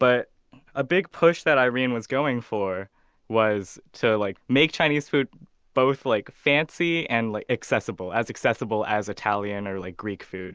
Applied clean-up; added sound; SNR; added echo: none; none; none; none.